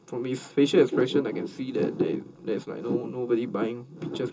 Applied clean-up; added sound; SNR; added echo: none; none; none; reverberation time 0.2 s.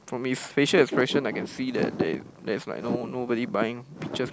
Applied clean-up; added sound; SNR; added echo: none; none; none; none.